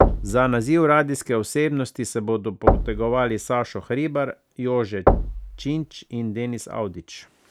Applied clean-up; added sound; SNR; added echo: none; Knock / Wood / Percussion; 1 dB; none.